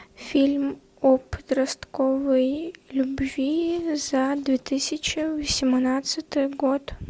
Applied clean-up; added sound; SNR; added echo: none; none; none; none.